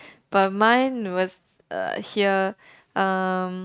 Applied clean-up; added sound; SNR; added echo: neural mask model RNNoise.